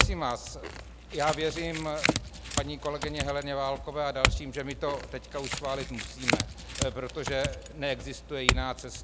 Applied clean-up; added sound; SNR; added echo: none; Chink, clink / Domestic sounds, home sounds; -1 dB; none.